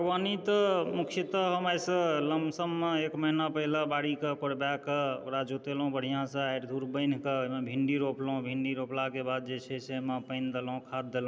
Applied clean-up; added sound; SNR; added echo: none; none; none; none.